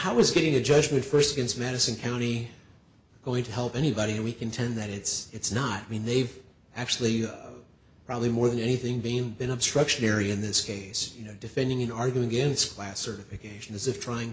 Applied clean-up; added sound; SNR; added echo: none; none; none; none.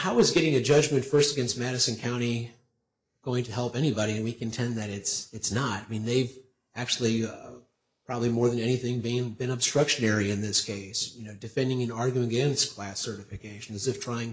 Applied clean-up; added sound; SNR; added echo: neural mask model Resemble Enhance denoiser.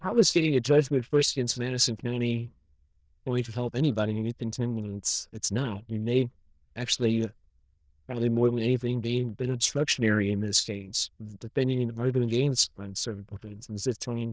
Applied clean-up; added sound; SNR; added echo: neural diffusion model UNIVERSE++.